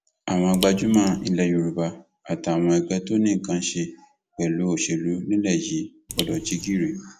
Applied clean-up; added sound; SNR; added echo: none; Raindrop; 12 dB; none.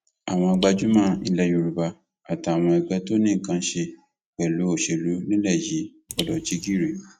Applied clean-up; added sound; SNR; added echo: neural mask model RNNoise.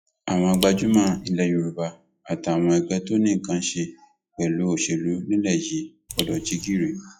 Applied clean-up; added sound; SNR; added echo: classical method log-MMSE.